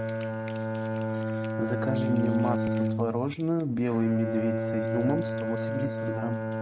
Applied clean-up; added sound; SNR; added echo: neural mask model RNNoise.